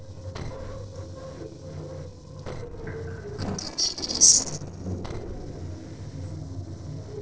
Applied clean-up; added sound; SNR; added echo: neural separator model SepFormer DNS4.